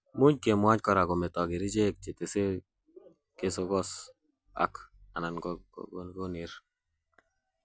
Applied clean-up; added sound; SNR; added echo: none; none; none; none.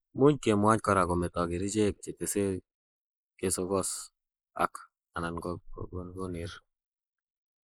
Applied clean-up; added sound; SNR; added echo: neural mask model Resemble Enhance denoiser.